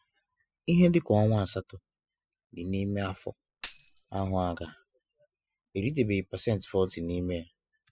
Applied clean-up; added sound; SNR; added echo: classical method spectral subtraction.